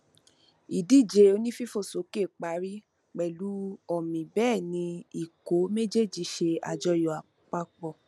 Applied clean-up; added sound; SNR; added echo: none; none; none; none.